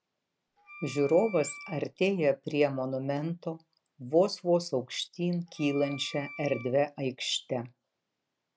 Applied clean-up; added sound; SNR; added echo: none; Wind instrument, woodwind instrument; 16 dB; none.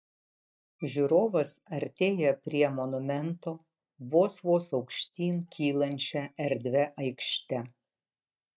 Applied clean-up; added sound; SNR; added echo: neural mask model DeepFilterNet 3.